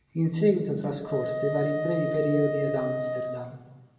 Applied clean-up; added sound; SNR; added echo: none; Wind instrument, woodwind instrument; 4 dB; reverberation time 1.0 s.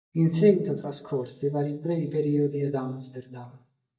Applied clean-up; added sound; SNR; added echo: neural mask model DeepFilterNet 3.